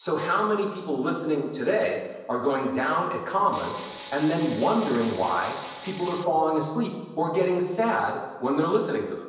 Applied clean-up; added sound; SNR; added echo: none; Tools; 15 dB; reverberation time 1.0 s.